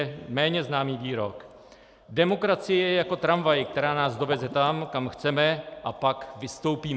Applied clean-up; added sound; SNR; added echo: none; Liquid; 17 dB; none.